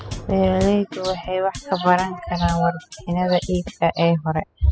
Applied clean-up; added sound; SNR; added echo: classical method spectral subtraction.